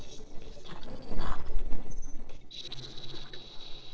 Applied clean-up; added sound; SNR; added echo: neural separator model SepFormer DNS4.